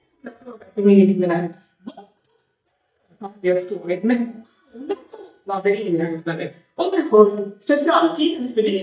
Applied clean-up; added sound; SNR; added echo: neural mask model DeepFilterNet 3.